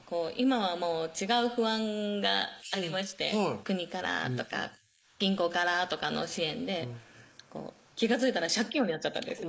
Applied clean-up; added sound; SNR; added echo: neural mask model Resemble Enhance denoiser.